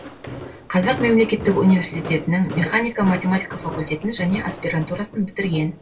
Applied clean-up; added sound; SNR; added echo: none; Walk, footsteps; 12 dB; reverberation time 0.2 s.